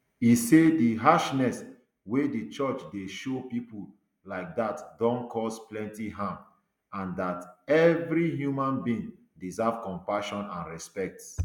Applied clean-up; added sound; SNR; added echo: none; none; none; none.